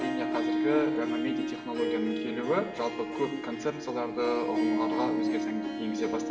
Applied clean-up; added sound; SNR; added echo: none; Harp; -1 dB; reverberation time 0.9 s.